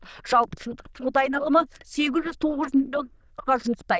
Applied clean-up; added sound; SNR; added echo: neural diffusion model UNIVERSE++.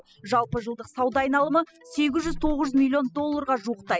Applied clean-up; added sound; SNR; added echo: classical method spectral subtraction.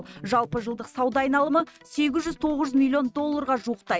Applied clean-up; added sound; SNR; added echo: neural mask model RNNoise.